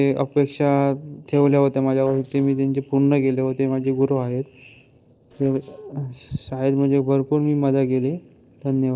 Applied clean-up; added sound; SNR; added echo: neural separator model SepFormer DNS4.